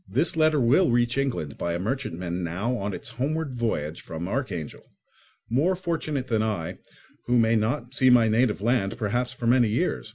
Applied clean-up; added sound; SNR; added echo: none; none; none; none.